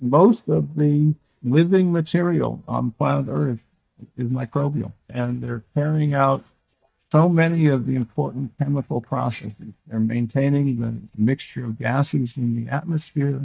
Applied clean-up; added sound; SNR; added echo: neural mask model DeepFilterNet 3.